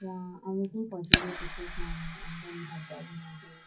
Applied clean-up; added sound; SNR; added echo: classical method WPE with log-MMSE.